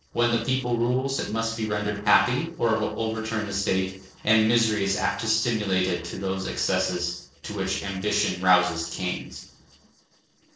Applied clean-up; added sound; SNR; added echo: neural separator model SepFormer DNS4.